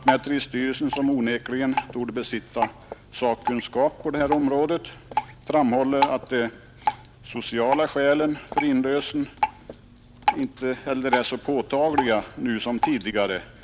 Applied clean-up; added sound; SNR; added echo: none; Drip; 6 dB; none.